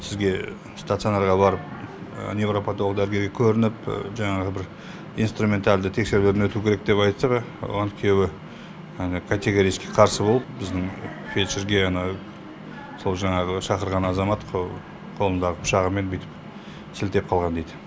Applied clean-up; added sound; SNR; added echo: none; none; none; none.